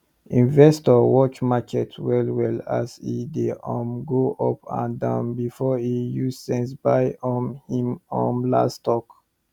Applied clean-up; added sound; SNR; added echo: none; none; none; none.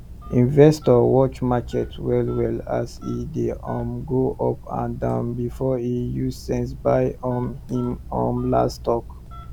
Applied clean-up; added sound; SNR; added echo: none; Telephone; 14 dB; none.